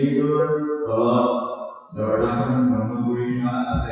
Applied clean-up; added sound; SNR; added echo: classical method WPE with log-MMSE.